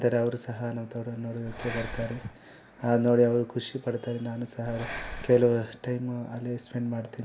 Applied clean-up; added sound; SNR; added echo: none; Breathing; 13 dB; none.